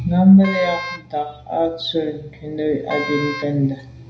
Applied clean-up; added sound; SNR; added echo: none; Wind instrument, woodwind instrument; 12 dB; reverberation time 0.5 s.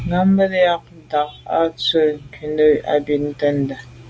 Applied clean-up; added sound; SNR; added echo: none; none; none; none.